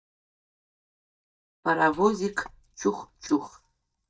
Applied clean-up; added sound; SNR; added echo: neural mask model DeepFilterNet 3.